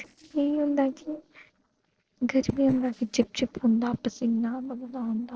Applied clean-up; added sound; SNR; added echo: neural separator model SepFormer DNS4.